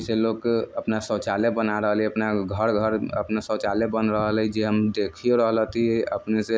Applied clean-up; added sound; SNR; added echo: none; none; none; none.